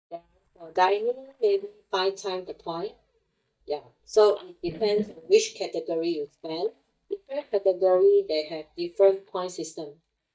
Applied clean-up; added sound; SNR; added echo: neural mask model DeepFilterNet 3.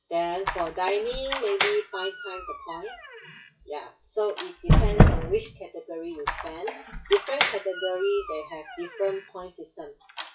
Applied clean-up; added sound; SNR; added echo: classical method WPE with log-MMSE.